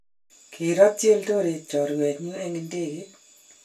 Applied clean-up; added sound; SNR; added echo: none; none; none; reverberation time 0.2 s.